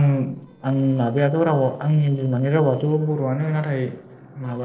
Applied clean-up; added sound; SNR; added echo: neural separator model SepFormer DNS4.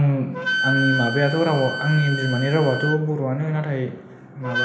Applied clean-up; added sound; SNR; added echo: none; Wind instrument, woodwind instrument; 6 dB; reverberation time 1.0 s.